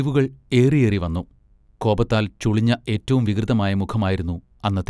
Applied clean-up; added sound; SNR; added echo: none; none; none; none.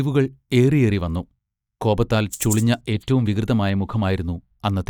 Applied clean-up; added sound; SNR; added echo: neural mask model DeepFilterNet 3.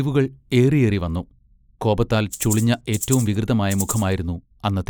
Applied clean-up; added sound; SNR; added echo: neural mask model Resemble Enhance denoiser.